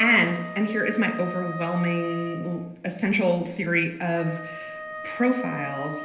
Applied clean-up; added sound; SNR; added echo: none; Wind instrument, woodwind instrument; 12 dB; reverberation time 0.8 s.